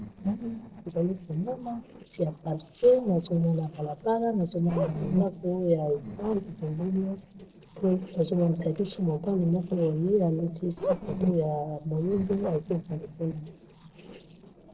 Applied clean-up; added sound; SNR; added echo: neural separator model SepFormer DNS4.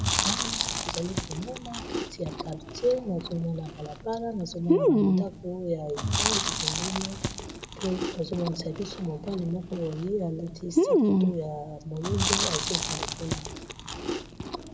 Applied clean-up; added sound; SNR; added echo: none; Chewing, mastication; -4 dB; reverberation time 1.2 s.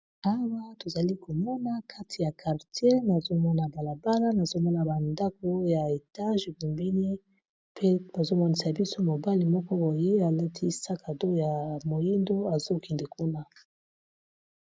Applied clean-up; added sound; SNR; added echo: none; none; none; none.